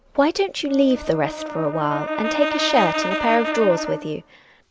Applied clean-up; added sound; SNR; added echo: none; Brass instrument; 6 dB; none.